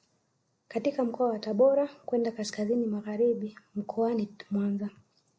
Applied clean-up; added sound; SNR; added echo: none; none; none; none.